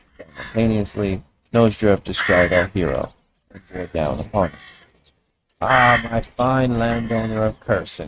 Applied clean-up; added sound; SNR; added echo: neural mask model RNNoise.